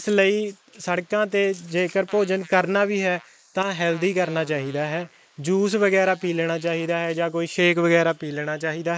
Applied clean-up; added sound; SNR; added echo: neural mask model Resemble Enhance denoiser.